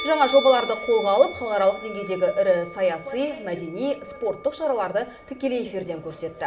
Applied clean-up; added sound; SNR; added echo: none; Musical instrument; 14 dB; reverberation time 0.6 s.